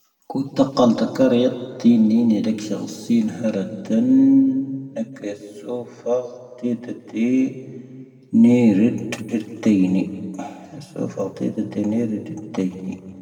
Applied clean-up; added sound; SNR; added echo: none; none; none; reverberation time 1.5 s.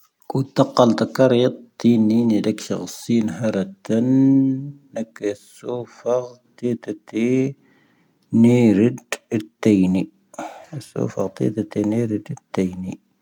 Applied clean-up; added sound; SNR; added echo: none; none; none; none.